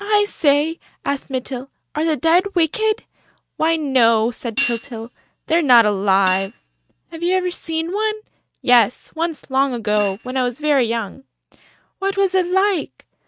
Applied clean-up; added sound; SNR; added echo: neural mask model RNNoise.